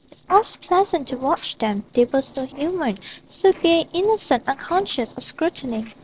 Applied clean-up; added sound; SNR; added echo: neural separator model SepFormer DNS4.